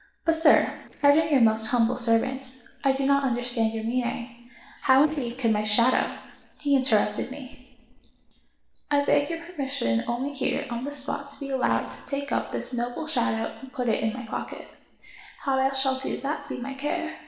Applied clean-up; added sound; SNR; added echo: neural separator model SepFormer DNS4.